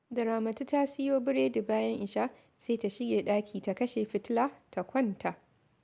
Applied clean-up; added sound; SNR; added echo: none; none; none; none.